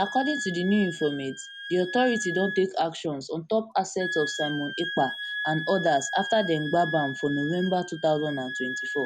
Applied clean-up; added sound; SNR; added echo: none; Wind instrument, woodwind instrument; 8 dB; none.